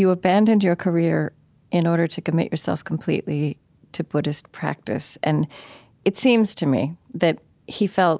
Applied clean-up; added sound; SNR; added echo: none; none; none; none.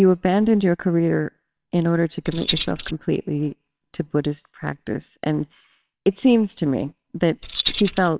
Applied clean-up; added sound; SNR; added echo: neural separator model SepFormer WHAMR!.